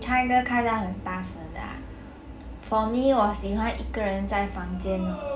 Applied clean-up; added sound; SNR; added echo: none; none; none; reverberation time 0.3 s.